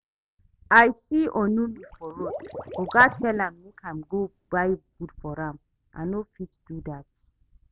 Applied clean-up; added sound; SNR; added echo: none; Liquid; 12 dB; none.